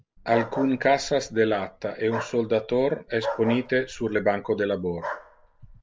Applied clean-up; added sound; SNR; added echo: none; Bark; 11 dB; none.